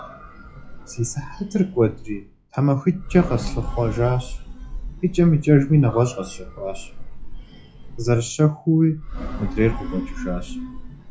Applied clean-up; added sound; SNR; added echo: classical method WPE with log-MMSE.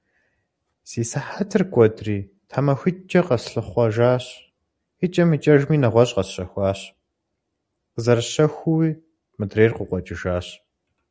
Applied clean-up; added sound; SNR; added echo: none; none; none; none.